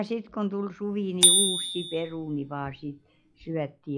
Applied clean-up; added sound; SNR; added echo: classical method log-MMSE.